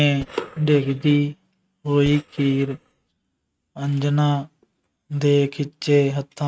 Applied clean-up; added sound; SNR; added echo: neural mask model RNNoise.